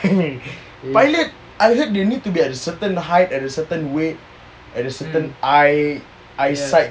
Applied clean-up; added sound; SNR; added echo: none; none; none; none.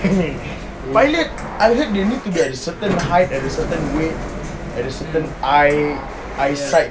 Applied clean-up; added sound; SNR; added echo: none; Sliding door; 8 dB; none.